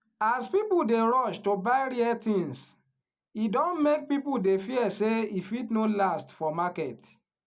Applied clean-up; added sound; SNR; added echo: none; none; none; none.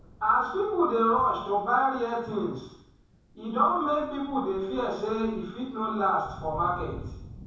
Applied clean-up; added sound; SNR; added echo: none; Thunder; 18 dB; reverberation time 0.7 s.